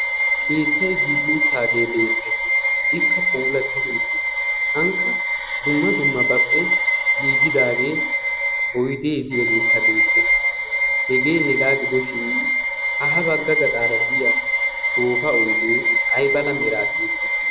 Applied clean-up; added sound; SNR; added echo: none; Bowed string instrument; -5 dB; none.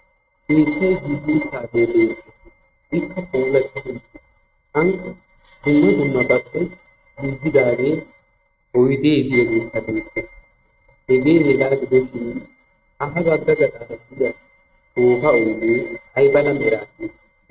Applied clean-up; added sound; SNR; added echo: neural mask model RNNoise.